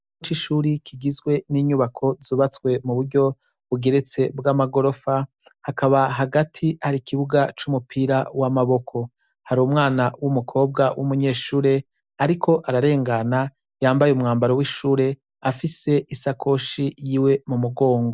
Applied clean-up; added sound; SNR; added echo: none; none; none; none.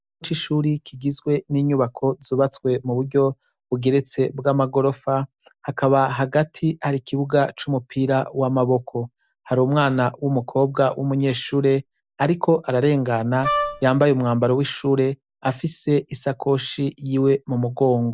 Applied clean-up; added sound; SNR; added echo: none; Wind instrument, woodwind instrument; 3 dB; none.